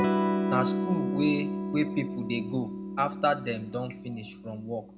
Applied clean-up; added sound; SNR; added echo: none; Electric guitar / Strum; 0 dB; reverberation time 0.4 s.